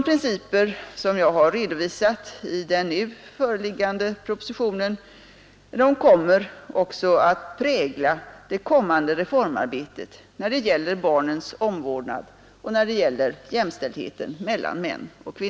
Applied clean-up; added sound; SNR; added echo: none; none; none; none.